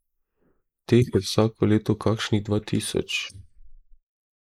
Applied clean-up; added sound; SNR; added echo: neural mask model Resemble Enhance denoiser.